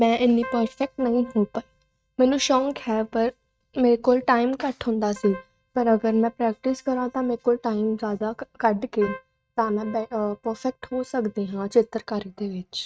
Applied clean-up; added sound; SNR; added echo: neural mask model RNNoise.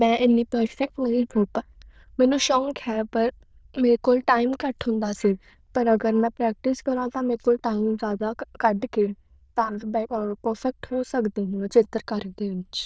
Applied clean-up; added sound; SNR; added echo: neural diffusion model UNIVERSE++.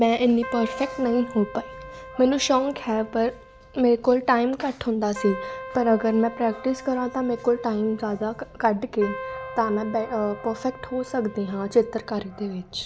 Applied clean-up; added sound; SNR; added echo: none; Keyboard (musical); 15 dB; none.